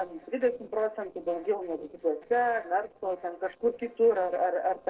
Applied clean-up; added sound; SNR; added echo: neural separator model SepFormer DNS4.